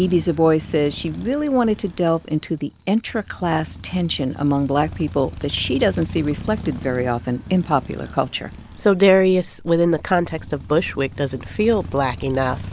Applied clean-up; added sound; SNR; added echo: none; Motorcycle; 14 dB; none.